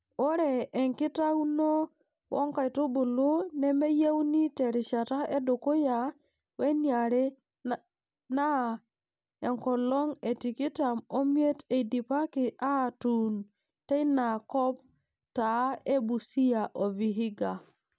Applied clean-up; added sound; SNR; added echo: none; none; none; none.